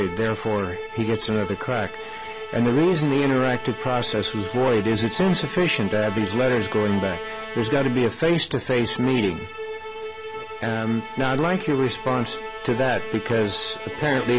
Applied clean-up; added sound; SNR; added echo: none; Musical instrument; 10 dB; none.